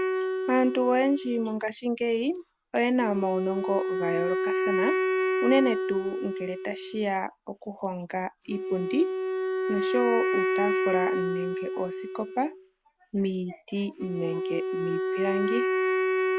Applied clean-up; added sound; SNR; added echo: none; Wind instrument, woodwind instrument; 0 dB; none.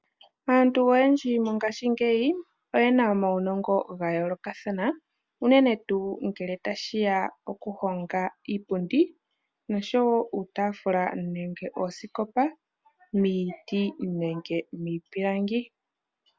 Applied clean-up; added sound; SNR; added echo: none; none; none; none.